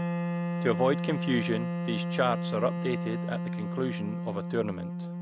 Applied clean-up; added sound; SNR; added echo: none; Wind instrument, woodwind instrument; 0 dB; none.